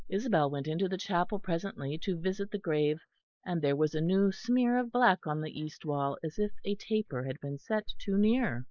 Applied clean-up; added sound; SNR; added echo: neural mask model Resemble Enhance denoiser.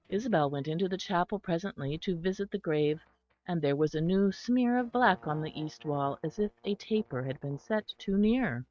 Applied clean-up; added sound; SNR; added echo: neural mask model RNNoise.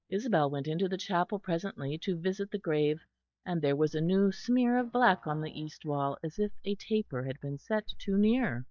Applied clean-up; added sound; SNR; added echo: neural mask model DeepFilterNet 3.